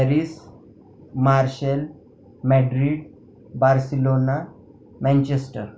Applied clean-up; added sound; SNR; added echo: none; none; none; none.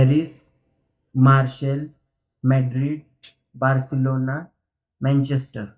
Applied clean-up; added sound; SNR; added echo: neural mask model DeepFilterNet 3.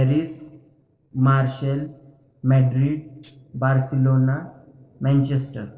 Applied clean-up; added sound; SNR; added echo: neural separator model SepFormer DNS4.